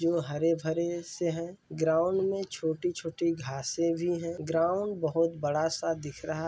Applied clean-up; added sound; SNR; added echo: none; none; none; none.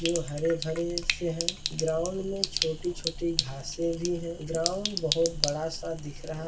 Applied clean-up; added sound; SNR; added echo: none; Sink (filling or washing); 3 dB; reverberation time 0.2 s.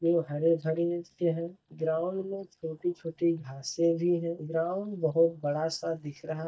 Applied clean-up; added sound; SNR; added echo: neural mask model DeepFilterNet 3.